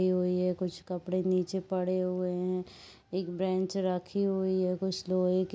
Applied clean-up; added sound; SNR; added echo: none; none; none; none.